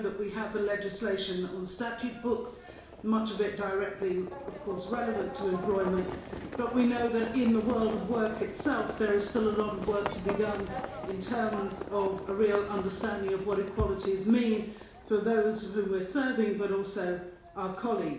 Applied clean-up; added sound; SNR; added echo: none; Livestock, farm animals, working animals; 12 dB; reverberation time 0.7 s.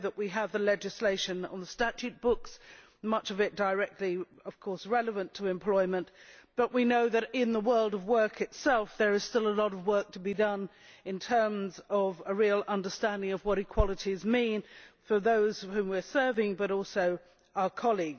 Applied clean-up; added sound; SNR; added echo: none; none; none; none.